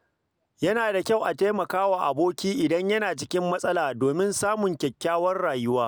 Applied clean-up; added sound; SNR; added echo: none; none; none; none.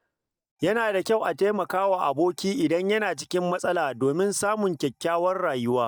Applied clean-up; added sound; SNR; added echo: neural mask model DeepFilterNet 3.